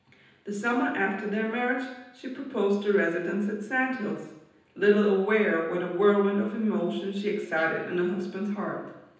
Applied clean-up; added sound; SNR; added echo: none; none; none; reverberation time 0.9 s.